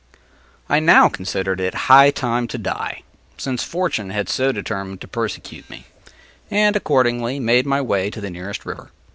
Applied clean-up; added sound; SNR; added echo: none; none; none; none.